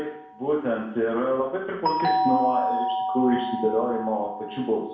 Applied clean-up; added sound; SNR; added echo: none; Doorbell; 2 dB; reverberation time 0.7 s.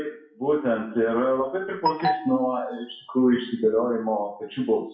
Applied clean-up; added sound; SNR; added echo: classical method WPE with log-MMSE.